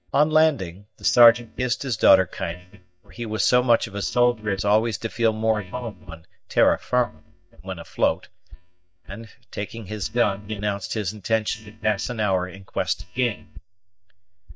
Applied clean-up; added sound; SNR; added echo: neural mask model DeepFilterNet 3.